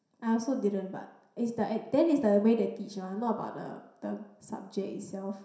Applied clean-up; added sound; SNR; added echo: none; none; none; reverberation time 0.7 s.